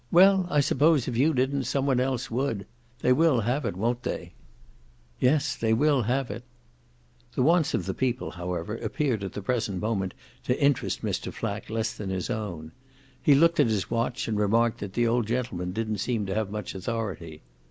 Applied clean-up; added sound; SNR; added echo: none; none; none; none.